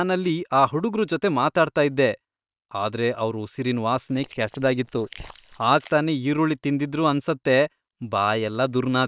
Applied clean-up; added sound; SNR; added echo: neural separator model SepFormer WHAM!.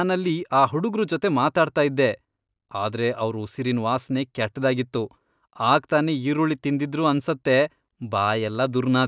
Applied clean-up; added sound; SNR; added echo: none; none; none; none.